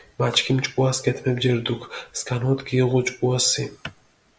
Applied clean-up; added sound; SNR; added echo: none; none; none; none.